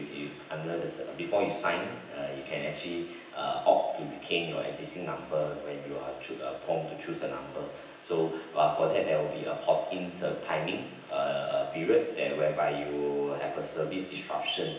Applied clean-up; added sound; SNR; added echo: none; none; none; reverberation time 0.9 s.